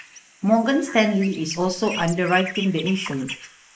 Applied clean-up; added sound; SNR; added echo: neural mask model Resemble Enhance denoiser.